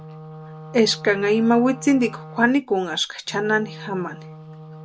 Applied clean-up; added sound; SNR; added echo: none; Wind instrument, woodwind instrument; 16 dB; none.